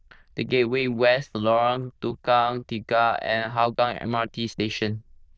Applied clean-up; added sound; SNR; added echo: neural diffusion model UNIVERSE++.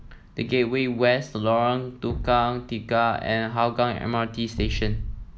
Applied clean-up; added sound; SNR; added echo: none; Thump, thud; 11 dB; none.